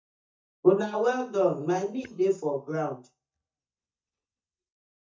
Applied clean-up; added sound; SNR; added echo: neural mask model DeepFilterNet 3.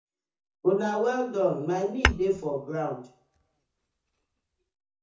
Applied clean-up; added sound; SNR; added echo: none; Tap / Hammer / Glass; 4 dB; reverberation time 0.5 s.